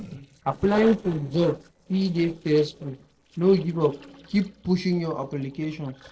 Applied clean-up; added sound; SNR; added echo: neural separator model SepFormer DNS4.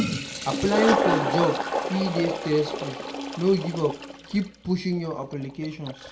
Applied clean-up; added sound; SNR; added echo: none; Toilet flush; 2 dB; reverberation time 0.4 s.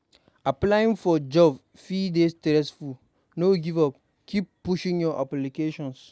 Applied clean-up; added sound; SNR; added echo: none; none; none; none.